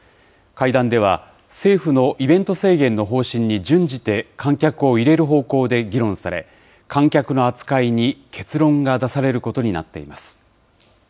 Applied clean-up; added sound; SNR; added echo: none; none; none; none.